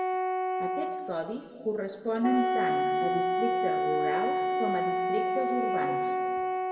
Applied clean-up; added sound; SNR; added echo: none; Wind instrument, woodwind instrument; -5 dB; reverberation time 2.0 s.